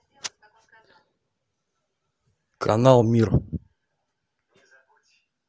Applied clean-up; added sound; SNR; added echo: none; none; none; none.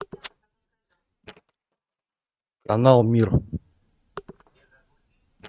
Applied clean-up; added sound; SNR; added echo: neural mask model RNNoise.